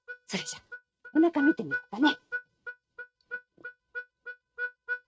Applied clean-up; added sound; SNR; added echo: neural mask model RNNoise.